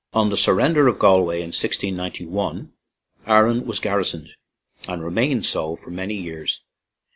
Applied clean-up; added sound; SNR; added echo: none; none; none; none.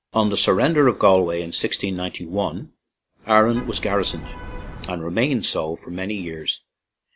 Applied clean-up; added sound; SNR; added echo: none; Vehicle horn, car horn, honking; 11 dB; none.